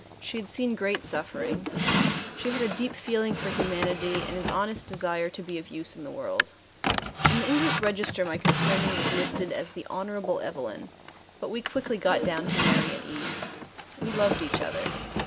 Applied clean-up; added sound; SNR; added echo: none; Drawer open or close; 0 dB; none.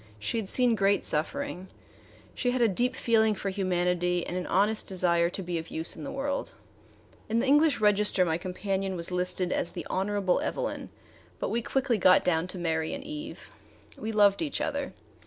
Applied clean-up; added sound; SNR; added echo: none; none; none; none.